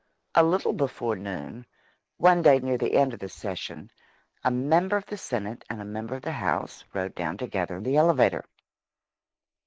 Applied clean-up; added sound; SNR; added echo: neural mask model Resemble Enhance denoiser.